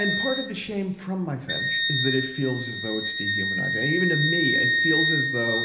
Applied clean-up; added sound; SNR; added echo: none; Wind instrument, woodwind instrument; -2 dB; reverberation time 1.1 s.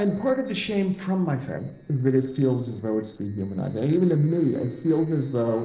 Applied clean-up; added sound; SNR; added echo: neural separator model SepFormer DNS4.